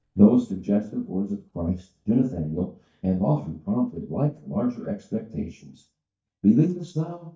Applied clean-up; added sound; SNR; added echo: neural mask model DeepFilterNet 3.